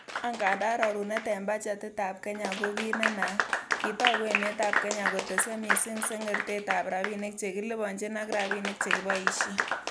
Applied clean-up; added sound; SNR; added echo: none; Applause / Clapping; 1 dB; none.